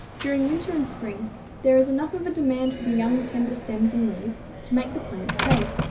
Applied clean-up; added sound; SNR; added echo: none; Slam; 7 dB; reverberation time 0.4 s.